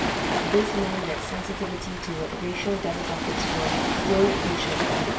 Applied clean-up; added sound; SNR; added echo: none; Waves, surf; -2 dB; reverberation time 1.4 s.